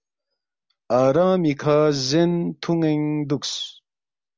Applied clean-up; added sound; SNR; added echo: none; none; none; none.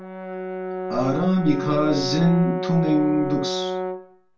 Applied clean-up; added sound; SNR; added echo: none; Brass instrument; 5 dB; reverberation time 0.2 s.